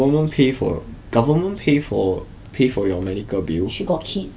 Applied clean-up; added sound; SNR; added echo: none; none; none; none.